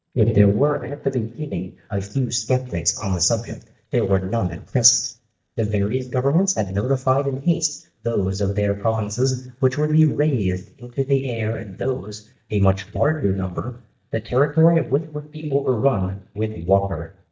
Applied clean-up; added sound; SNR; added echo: neural mask model DeepFilterNet 3.